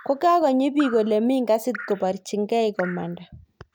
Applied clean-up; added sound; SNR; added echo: none; Drip; 18 dB; none.